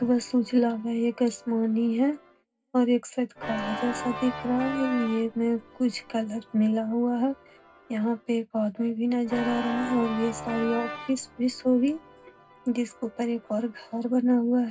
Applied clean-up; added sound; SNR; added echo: none; Organ; 13 dB; reverberation time 0.4 s.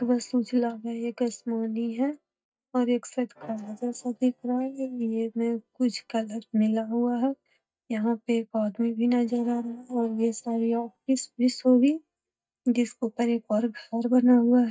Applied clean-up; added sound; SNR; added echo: neural mask model DeepFilterNet 3.